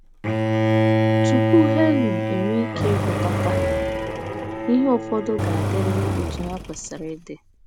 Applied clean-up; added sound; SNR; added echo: none; Bowed string instrument + Engine; -3 dB; none.